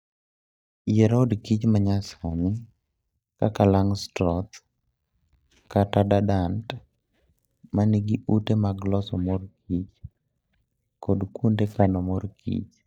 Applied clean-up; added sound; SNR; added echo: neural mask model DeepFilterNet 3.